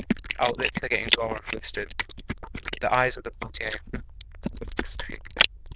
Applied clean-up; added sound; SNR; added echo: neural diffusion model UNIVERSE++.